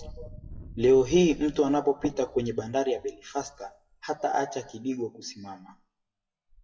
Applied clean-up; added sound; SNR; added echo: classical method WPE with log-MMSE.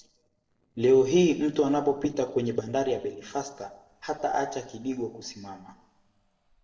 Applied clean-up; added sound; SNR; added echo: neural separator model SepFormer DNS4.